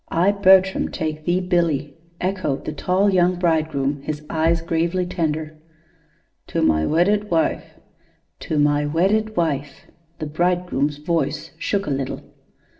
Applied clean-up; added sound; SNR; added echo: none; Bass drum; 3 dB; reverberation time 0.5 s.